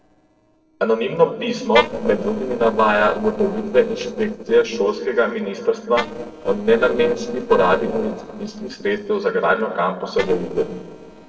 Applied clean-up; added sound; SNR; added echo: neural separator model SepFormer DNS4.